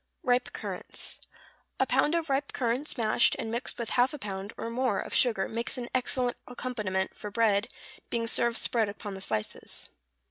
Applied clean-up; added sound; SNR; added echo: none; none; none; none.